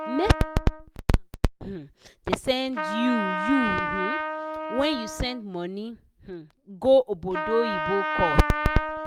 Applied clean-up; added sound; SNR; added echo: none; Trumpet; 6 dB; none.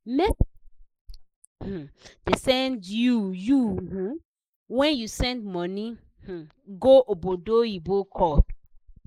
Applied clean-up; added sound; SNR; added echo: neural mask model Resemble Enhance denoiser.